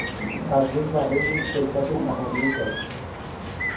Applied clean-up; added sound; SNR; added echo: none; Bird; 4 dB; reverberation time 0.7 s.